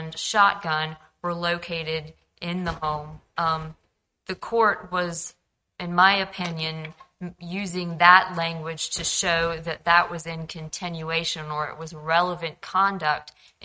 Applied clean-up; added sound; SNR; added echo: neural mask model RNNoise.